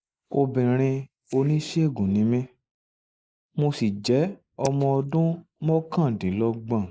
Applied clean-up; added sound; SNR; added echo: neural mask model Resemble Enhance denoiser.